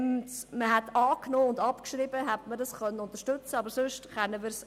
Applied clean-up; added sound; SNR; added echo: none; none; none; none.